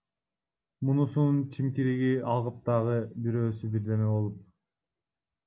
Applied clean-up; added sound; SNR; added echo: none; none; none; none.